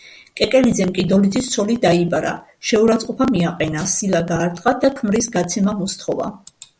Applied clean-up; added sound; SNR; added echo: none; none; none; none.